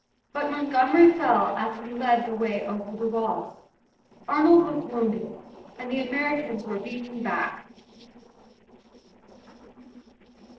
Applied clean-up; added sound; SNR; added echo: neural separator model SepFormer DNS4.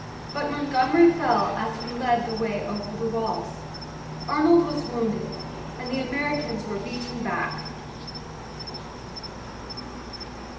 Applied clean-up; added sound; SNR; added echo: none; Cricket; 9 dB; reverberation time 0.8 s.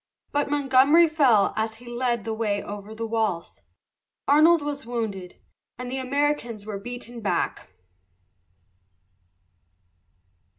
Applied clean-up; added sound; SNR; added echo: none; none; none; none.